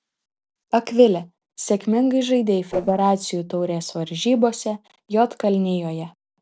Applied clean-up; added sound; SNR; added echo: neural separator model SepFormer DNS4.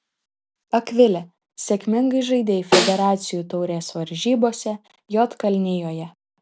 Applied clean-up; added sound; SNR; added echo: none; Snare drum; 1 dB; none.